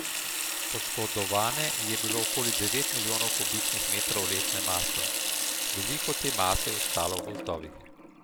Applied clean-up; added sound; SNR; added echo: none; Sink (filling or washing) / Water tap, faucet; -4 dB; none.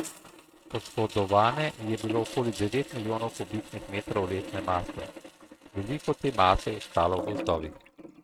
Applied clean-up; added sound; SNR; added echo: neural mask model RNNoise.